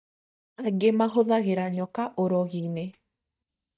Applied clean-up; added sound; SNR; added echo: neural mask model DeepFilterNet 3.